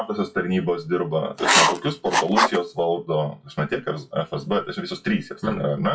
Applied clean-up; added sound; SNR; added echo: classical method WPE with log-MMSE.